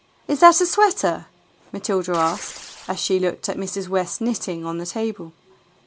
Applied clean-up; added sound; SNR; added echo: none; Tearing; 16 dB; none.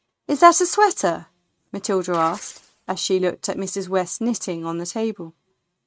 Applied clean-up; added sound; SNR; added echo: neural mask model RNNoise.